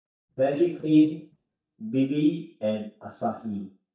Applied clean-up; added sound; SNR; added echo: neural mask model DeepFilterNet 3.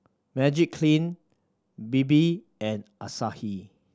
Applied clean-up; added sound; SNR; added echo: none; none; none; none.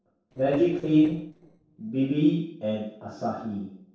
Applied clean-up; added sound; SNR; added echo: neural separator model SepFormer DNS4.